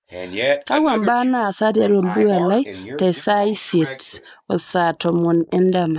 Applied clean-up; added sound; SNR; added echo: neural mask model Resemble Enhance denoiser.